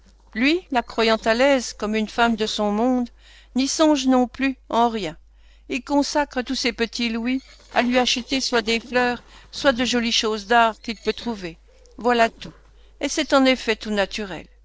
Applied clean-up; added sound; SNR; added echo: neural separator model SepFormer DNS4.